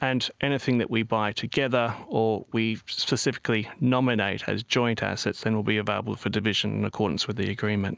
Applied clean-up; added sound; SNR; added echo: none; none; none; none.